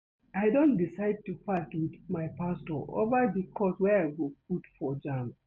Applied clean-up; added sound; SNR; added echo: none; none; none; none.